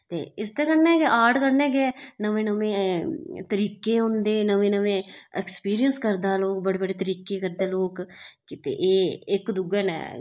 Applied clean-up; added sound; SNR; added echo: neural mask model Resemble Enhance denoiser.